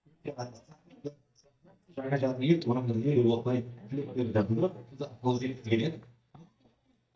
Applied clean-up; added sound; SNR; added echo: neural mask model DeepFilterNet 3.